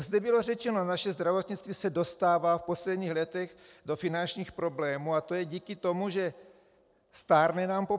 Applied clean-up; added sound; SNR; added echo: none; none; none; none.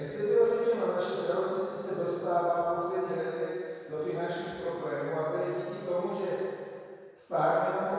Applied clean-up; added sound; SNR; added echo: none; none; none; reverberation time 2.2 s.